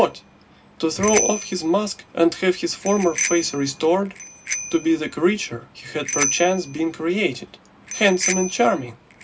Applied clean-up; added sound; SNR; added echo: none; Bicycle bell; 8 dB; reverberation time 0.4 s.